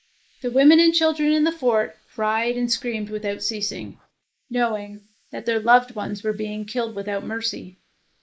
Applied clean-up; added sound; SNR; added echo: neural mask model Resemble Enhance denoiser.